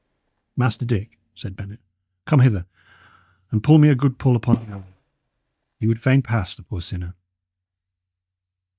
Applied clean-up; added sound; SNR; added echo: neural mask model DeepFilterNet 3.